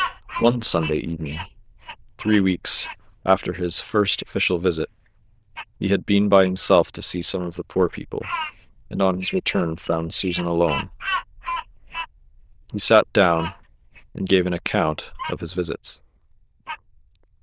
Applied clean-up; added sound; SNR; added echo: neural diffusion model UNIVERSE++.